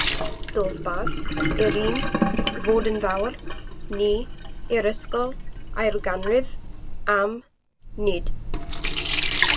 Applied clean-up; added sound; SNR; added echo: none; Sink (filling or washing); -1 dB; none.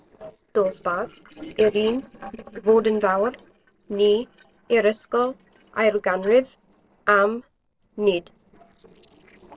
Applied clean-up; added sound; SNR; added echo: neural separator model SepFormer DNS4.